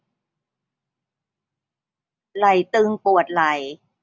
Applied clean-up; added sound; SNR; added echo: none; none; none; none.